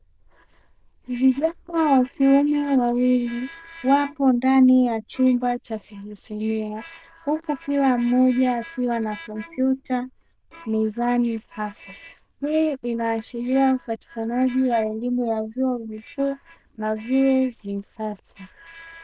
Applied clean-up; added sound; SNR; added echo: neural diffusion model UNIVERSE++.